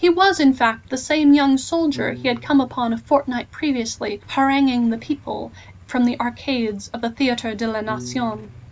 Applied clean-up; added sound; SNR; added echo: none; Idling / Engine starting / Motorcycle / Accelerating, revving, vroom + Piano; 20 dB; none.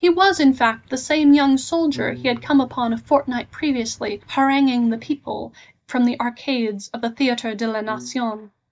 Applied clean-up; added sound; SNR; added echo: neural mask model DeepFilterNet 3.